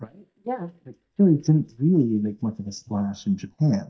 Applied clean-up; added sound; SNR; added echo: neural mask model DeepFilterNet 3.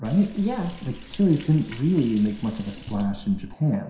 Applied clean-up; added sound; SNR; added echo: none; Liquid; 15 dB; reverberation time 0.7 s.